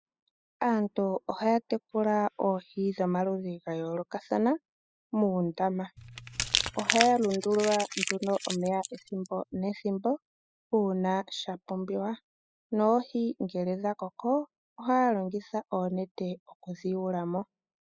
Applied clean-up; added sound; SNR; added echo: classical method spectral subtraction.